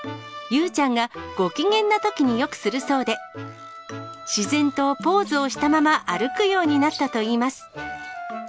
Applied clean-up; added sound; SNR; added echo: none; none; none; none.